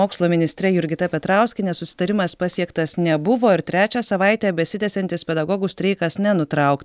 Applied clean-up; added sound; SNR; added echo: none; none; none; none.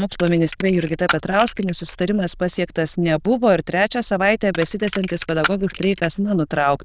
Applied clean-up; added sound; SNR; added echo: neural diffusion model UNIVERSE++.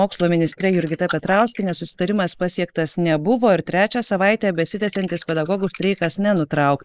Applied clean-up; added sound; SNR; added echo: neural mask model Resemble Enhance denoiser.